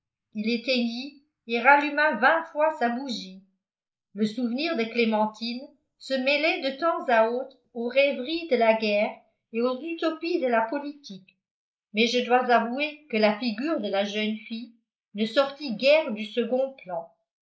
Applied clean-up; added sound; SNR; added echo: neural mask model Resemble Enhance denoiser.